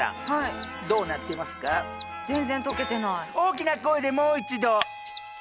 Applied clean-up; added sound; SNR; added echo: none; Wind instrument, woodwind instrument + Mechanisms; 13 dB; none.